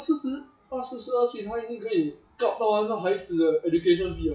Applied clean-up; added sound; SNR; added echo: classical method WPE with log-MMSE.